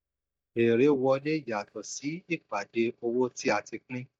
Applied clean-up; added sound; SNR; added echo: neural mask model DeepFilterNet 3.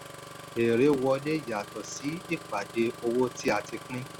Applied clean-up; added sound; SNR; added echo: none; Engine starting; 15 dB; none.